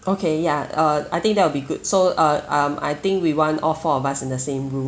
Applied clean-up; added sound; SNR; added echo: none; none; none; none.